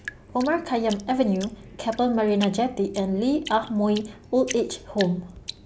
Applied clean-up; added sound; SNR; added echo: none; Drip; 17 dB; none.